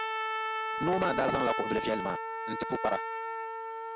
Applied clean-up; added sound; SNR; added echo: none; Trumpet; 1 dB; none.